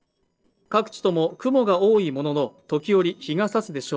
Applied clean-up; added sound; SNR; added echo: neural separator model SepFormer DNS4.